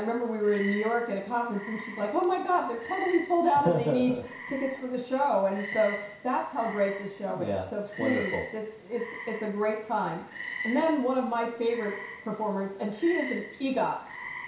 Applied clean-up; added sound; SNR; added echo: none; Frog; 13 dB; reverberation time 0.6 s.